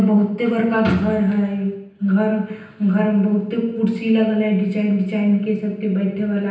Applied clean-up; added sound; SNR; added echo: none; none; none; reverberation time 0.9 s.